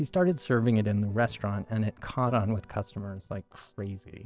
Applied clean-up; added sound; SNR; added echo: neural separator model SepFormer DNS4.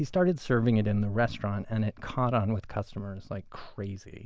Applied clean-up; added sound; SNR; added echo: none; none; none; none.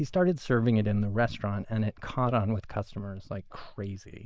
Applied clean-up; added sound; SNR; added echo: neural mask model Resemble Enhance denoiser.